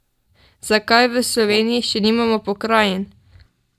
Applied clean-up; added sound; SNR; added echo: neural mask model DeepFilterNet 3.